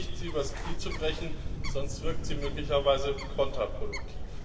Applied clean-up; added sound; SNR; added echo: none; Bird; -2 dB; reverberation time 2.3 s.